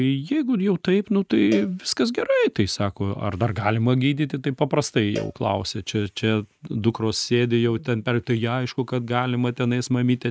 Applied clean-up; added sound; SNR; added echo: neural mask model RNNoise.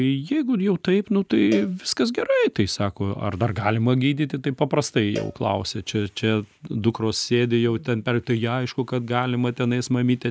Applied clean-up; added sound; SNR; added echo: none; Cowbell; 19 dB; none.